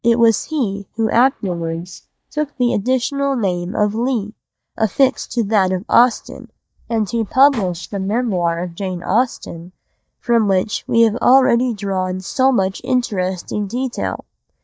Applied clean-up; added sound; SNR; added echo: neural mask model DeepFilterNet 3.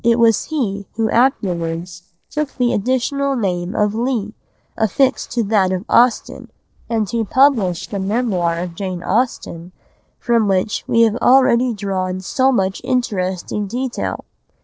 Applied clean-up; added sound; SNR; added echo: neural separator model SepFormer DNS4.